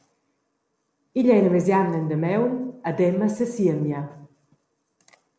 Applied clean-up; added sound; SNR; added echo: none; none; none; none.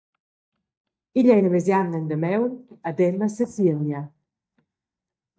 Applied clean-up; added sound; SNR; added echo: neural mask model DeepFilterNet 3.